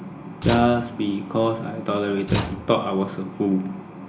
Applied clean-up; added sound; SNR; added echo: none; Slam / Tools; 9 dB; reverberation time 0.4 s.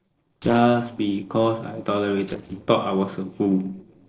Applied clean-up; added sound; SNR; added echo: neural separator model SepFormer DNS4.